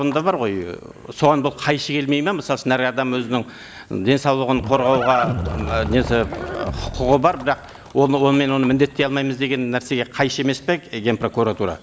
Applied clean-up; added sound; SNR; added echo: none; Livestock, farm animals, working animals; 12 dB; none.